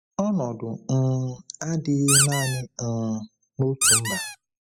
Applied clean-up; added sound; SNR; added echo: classical method spectral subtraction.